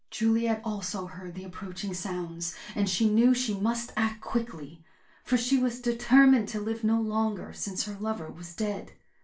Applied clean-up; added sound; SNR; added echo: none; none; none; reverberation time 0.3 s.